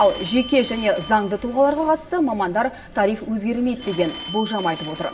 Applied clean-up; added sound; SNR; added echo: none; Telephone; 15 dB; reverberation time 0.4 s.